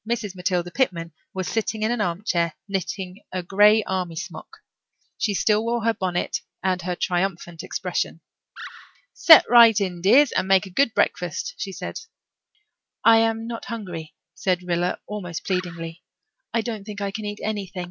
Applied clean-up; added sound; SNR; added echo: none; Animal; 16 dB; none.